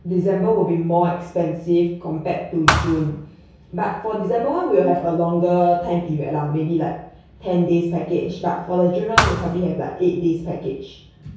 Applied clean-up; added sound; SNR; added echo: none; Thump, thud; 2 dB; reverberation time 0.6 s.